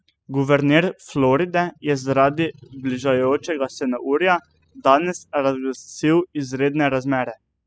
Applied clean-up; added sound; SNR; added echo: classical method spectral subtraction.